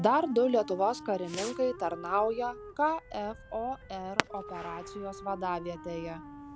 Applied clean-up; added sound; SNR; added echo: none; Fireworks + Wind instrument, woodwind instrument; 10 dB; none.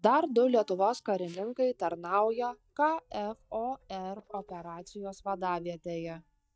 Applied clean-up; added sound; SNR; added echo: neural mask model DeepFilterNet 3.